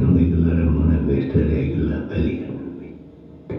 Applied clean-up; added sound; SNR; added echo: none; none; none; reverberation time 0.9 s.